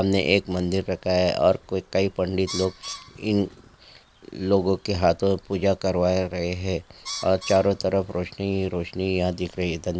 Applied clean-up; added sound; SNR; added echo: none; Bird; 19 dB; none.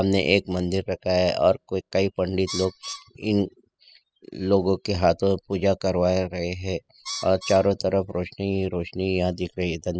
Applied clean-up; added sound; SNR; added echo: classical method spectral subtraction.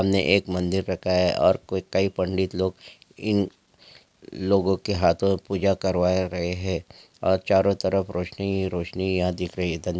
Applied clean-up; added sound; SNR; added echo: none; none; none; none.